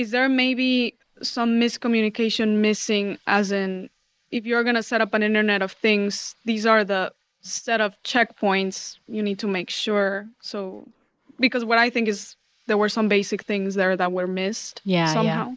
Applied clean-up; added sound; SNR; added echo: neural mask model Resemble Enhance denoiser.